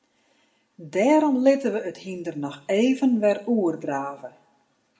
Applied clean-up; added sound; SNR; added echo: none; none; none; reverberation time 0.6 s.